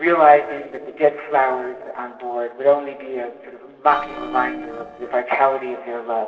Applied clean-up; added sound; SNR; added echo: neural separator model SepFormer DNS4.